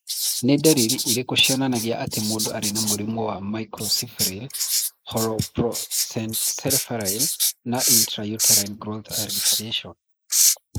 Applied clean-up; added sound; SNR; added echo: neural mask model Resemble Enhance denoiser.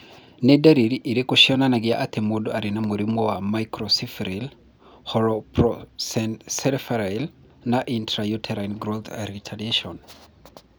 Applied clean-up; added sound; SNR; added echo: none; none; none; none.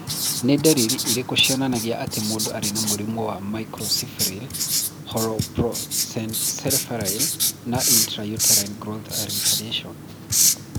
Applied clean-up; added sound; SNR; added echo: none; Writing; -2 dB; none.